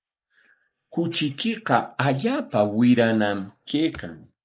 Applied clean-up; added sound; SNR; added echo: neural mask model Resemble Enhance denoiser.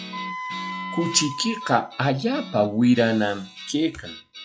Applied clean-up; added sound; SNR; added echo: classical method log-MMSE.